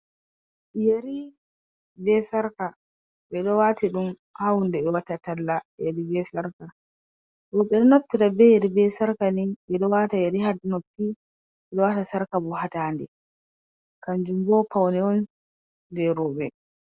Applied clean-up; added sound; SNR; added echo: none; none; none; none.